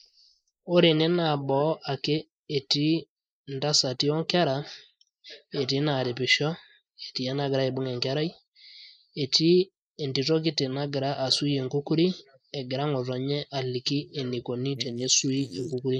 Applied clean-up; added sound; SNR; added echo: neural mask model Resemble Enhance denoiser.